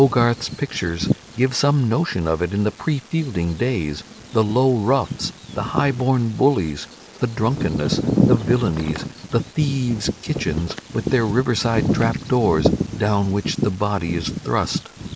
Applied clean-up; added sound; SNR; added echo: none; Bird vocalization, bird call, bird song; 5 dB; none.